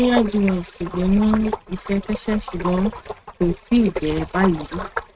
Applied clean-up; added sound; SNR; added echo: neural mask model RNNoise.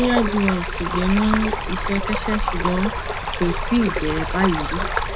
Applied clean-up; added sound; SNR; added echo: none; Stream; 1 dB; none.